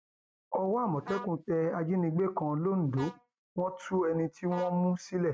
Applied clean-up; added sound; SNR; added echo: neural mask model RNNoise.